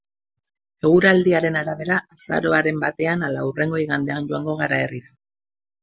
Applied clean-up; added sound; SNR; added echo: none; none; none; none.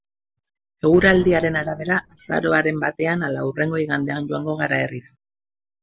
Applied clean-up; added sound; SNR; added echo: none; Explosion; 15 dB; none.